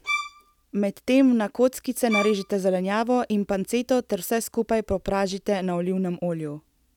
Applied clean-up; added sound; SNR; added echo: none; Bowed string instrument; 7 dB; none.